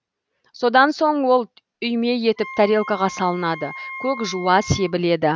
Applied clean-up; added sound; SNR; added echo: none; Wind instrument, woodwind instrument; 15 dB; none.